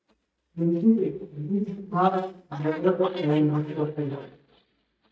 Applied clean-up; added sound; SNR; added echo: neural mask model DeepFilterNet 3.